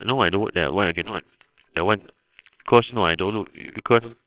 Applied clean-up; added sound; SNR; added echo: neural separator model SepFormer WHAMR!.